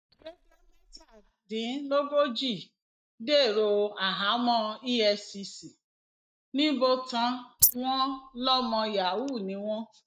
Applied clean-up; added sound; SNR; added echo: neural mask model DeepFilterNet 3.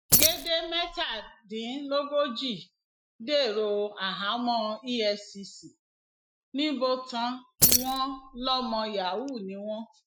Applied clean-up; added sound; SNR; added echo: classical method Wiener filter.